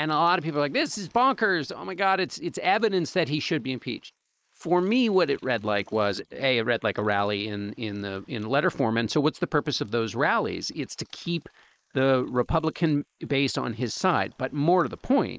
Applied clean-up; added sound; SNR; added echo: neural mask model Resemble Enhance denoiser.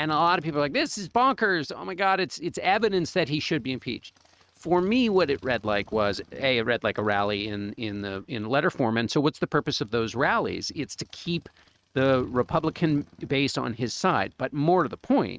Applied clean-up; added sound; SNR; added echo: neural mask model RNNoise.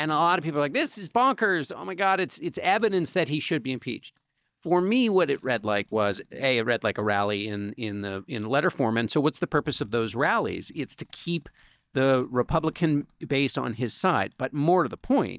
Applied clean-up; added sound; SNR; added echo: neural mask model DeepFilterNet 3.